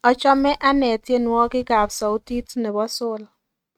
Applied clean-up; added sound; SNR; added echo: neural mask model RNNoise.